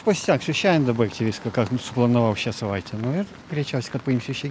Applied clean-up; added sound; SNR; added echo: none; none; none; none.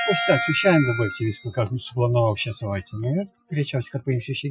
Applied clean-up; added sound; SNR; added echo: classical method Wiener filter.